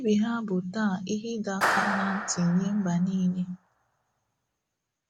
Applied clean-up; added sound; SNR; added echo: none; Clapping; 5 dB; none.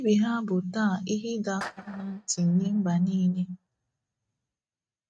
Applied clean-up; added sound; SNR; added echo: neural mask model RNNoise.